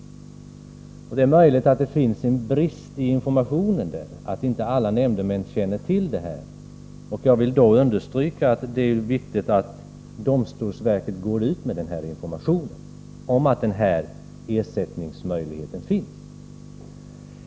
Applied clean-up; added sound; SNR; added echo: none; none; none; none.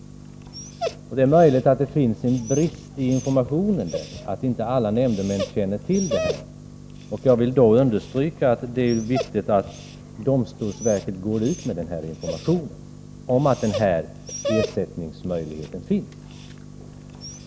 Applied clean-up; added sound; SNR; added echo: none; Dog; 13 dB; none.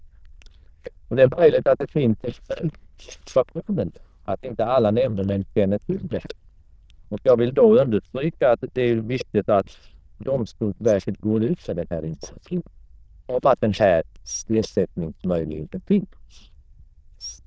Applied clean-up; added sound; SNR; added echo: neural diffusion model UNIVERSE++.